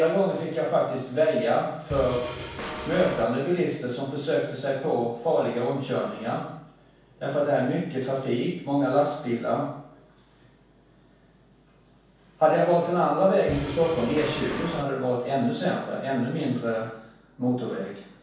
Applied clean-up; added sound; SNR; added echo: none; Drum kit; 7 dB; reverberation time 0.7 s.